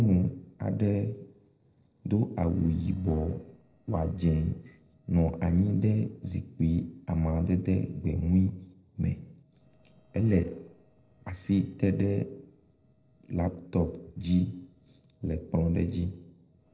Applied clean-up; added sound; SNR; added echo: neural separator model SepFormer DNS4.